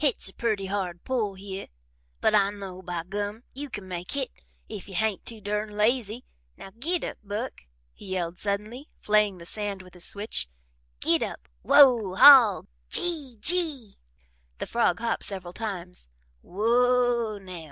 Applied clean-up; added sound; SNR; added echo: none; none; none; none.